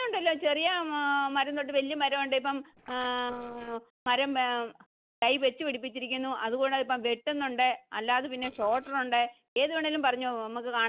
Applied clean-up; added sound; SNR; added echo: neural separator model SepFormer DNS4.